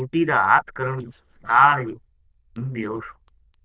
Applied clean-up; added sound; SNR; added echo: neural diffusion model UNIVERSE++.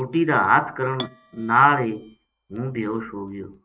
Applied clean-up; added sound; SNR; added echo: neural mask model RNNoise.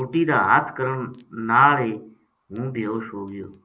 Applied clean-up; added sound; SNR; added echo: none; none; none; none.